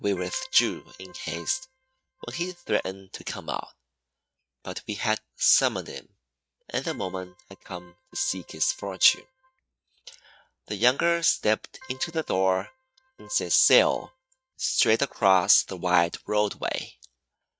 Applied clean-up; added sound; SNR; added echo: neural mask model RNNoise.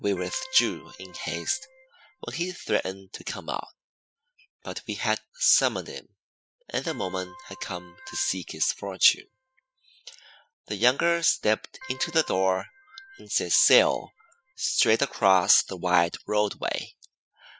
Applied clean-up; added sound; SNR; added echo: classical method spectral subtraction.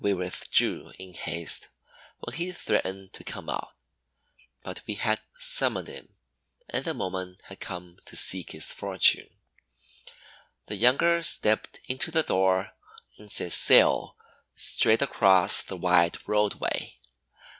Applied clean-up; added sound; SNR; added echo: none; none; none; none.